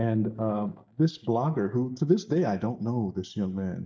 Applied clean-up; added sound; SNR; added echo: neural mask model DeepFilterNet 3.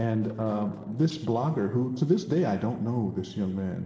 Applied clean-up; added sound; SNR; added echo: neural separator model SepFormer DNS4.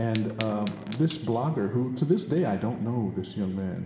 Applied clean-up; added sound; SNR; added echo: none; Fire; 16 dB; reverberation time 1.6 s.